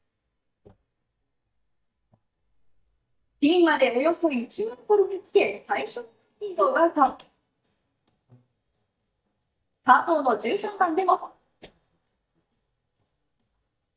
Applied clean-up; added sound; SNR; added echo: neural mask model DeepFilterNet 3.